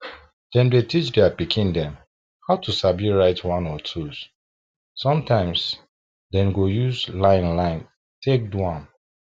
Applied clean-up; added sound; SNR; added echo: none; none; none; none.